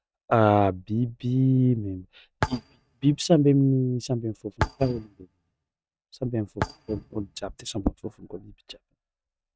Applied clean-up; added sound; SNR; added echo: neural mask model RNNoise.